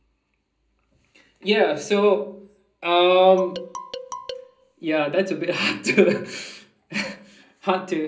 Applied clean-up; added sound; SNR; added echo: none; Marimba, xylophone; 13 dB; reverberation time 0.5 s.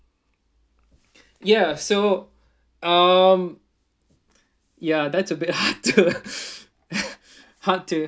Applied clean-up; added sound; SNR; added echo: none; none; none; none.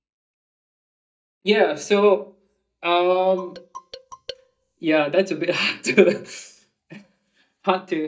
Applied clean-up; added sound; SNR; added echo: neural mask model DeepFilterNet 3.